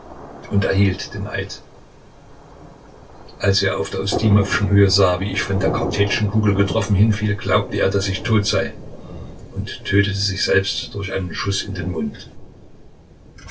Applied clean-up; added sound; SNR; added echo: none; Thunder; 12 dB; reverberation time 0.1 s.